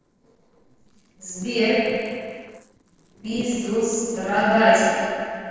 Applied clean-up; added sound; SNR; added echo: neural separator model SepFormer DNS4.